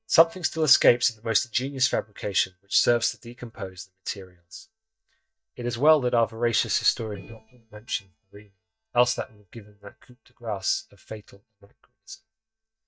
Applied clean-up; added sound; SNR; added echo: neural mask model DeepFilterNet 3.